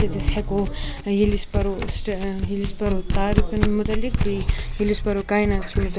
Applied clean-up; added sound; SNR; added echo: none; Domestic sounds, home sounds; -1 dB; none.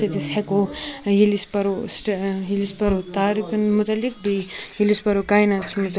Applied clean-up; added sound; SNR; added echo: none; none; none; none.